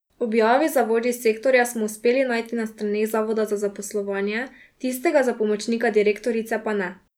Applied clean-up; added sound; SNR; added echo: none; none; none; none.